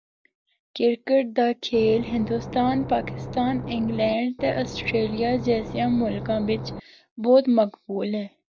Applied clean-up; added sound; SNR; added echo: none; Engine / Boat, Water vehicle; 10 dB; none.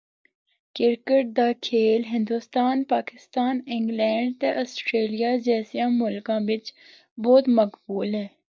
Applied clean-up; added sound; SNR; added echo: none; none; none; none.